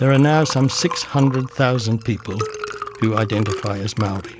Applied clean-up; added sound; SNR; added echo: none; Liquid; 12 dB; none.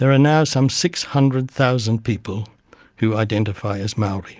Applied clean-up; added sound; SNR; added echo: none; none; none; none.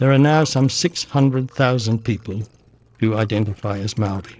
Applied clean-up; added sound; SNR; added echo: neural separator model SepFormer DNS4.